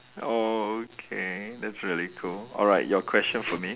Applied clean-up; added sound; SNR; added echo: none; none; none; none.